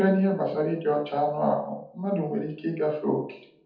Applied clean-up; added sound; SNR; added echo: none; none; none; reverberation time 0.6 s.